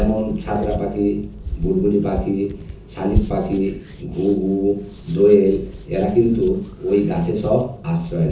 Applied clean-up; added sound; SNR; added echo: none; Hands; 10 dB; reverberation time 0.6 s.